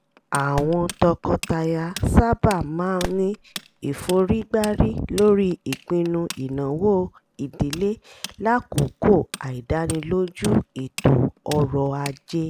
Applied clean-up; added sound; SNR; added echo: none; Fireworks + Tools; 16 dB; none.